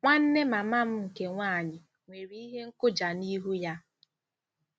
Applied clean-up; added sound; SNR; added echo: none; none; none; none.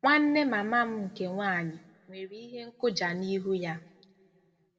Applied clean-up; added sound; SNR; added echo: none; none; none; reverberation time 1.9 s.